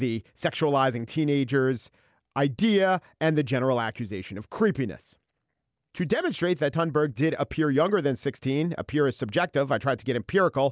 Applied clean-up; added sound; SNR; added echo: none; none; none; none.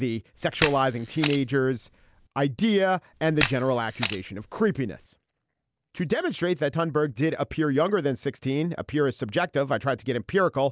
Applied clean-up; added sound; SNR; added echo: none; Camera; 8 dB; none.